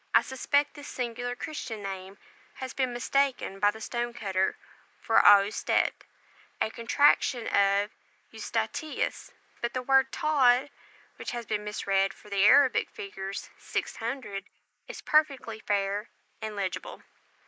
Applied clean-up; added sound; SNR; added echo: neural mask model Resemble Enhance denoiser.